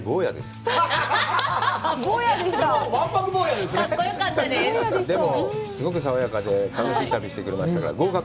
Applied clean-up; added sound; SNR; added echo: none; none; none; none.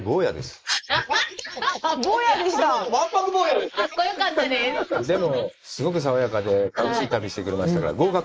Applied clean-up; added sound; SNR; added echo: neural mask model Resemble Enhance denoiser.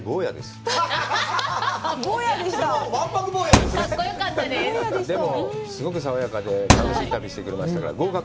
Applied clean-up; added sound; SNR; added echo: none; Thump, thud; -1 dB; none.